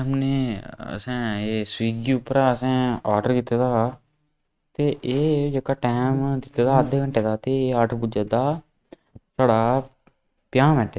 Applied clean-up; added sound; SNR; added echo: neural mask model RNNoise.